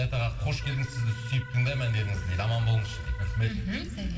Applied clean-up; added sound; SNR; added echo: none; Organ; 17 dB; reverberation time 1.9 s.